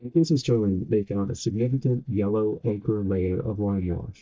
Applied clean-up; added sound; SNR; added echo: neural mask model DeepFilterNet 3.